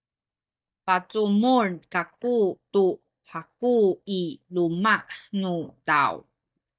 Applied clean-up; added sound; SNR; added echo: neural mask model DeepFilterNet 3.